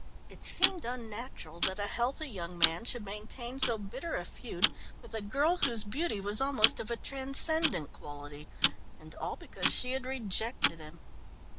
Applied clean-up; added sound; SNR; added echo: none; Tick-tock; -1 dB; none.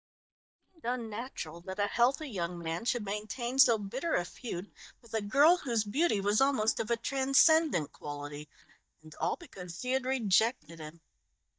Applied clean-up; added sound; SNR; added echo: neural mask model DeepFilterNet 3.